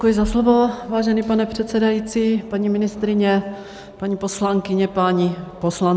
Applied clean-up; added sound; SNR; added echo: none; none; none; none.